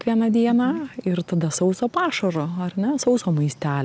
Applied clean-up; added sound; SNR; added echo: none; none; none; none.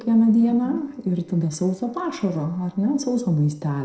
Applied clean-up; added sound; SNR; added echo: neural separator model SepFormer DNS4.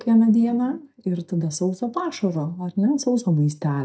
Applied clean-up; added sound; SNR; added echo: neural mask model DeepFilterNet 3.